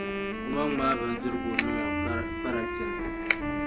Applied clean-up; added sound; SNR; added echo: none; Crackle + Wind instrument, woodwind instrument; -3 dB; none.